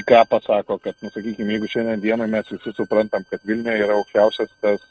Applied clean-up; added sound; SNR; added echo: neural mask model RNNoise.